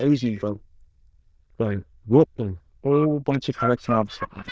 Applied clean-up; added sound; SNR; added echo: neural diffusion model UNIVERSE++.